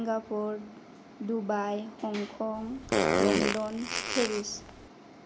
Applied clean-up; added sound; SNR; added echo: none; Fart; -4 dB; none.